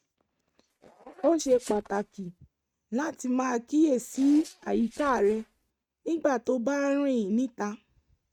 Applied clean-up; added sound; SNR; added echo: neural mask model RNNoise.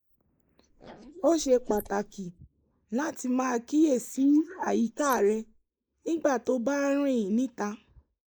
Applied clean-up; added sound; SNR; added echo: neural mask model Resemble Enhance denoiser.